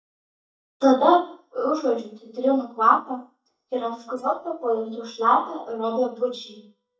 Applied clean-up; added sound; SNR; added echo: neural mask model DeepFilterNet 3.